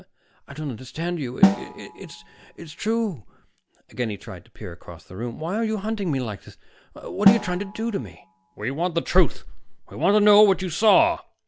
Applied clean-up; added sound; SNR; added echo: none; Snare drum; 4 dB; none.